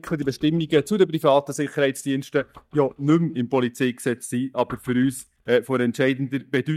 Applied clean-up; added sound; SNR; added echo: neural mask model DeepFilterNet 3.